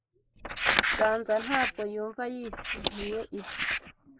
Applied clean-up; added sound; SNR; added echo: neural mask model Resemble Enhance denoiser.